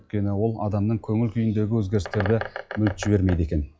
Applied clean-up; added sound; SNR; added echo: classical method log-MMSE.